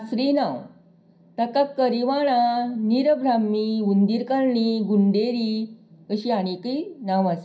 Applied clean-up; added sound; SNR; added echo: none; none; none; reverberation time 0.3 s.